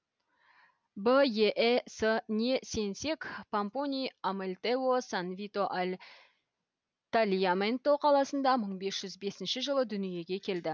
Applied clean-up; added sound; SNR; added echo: none; none; none; none.